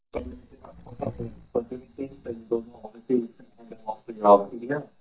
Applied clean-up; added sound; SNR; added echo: neural mask model DeepFilterNet 3.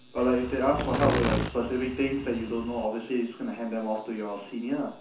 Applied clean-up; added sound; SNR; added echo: none; Insect; 3 dB; reverberation time 0.9 s.